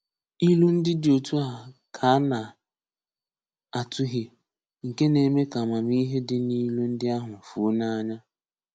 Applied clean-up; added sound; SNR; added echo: none; none; none; none.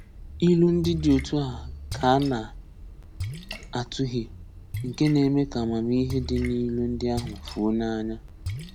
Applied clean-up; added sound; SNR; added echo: none; Splash, splatter; 11 dB; none.